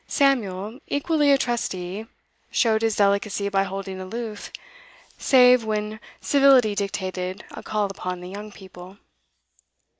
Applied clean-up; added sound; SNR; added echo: none; none; none; none.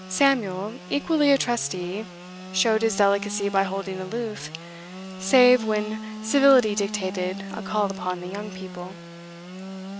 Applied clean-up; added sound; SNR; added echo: none; Sawing / Engine; 12 dB; none.